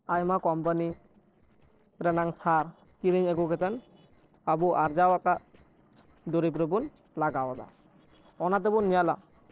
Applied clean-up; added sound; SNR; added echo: neural separator model SepFormer DNS4.